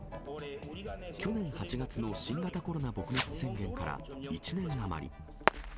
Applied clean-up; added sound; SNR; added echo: none; Drum kit + Fireworks; 3 dB; none.